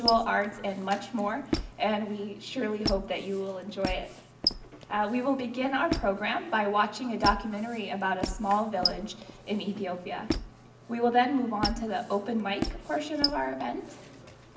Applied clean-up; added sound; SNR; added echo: none; Squeak; 7 dB; none.